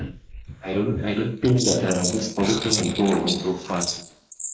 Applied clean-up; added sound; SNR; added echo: neural mask model Resemble Enhance denoiser.